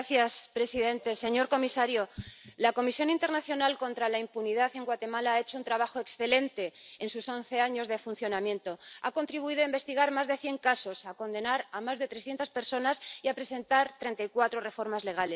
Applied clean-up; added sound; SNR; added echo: none; none; none; none.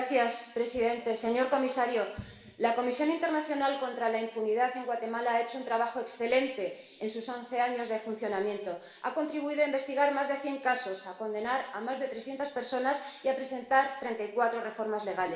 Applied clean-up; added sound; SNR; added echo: none; none; none; reverberation time 1.0 s.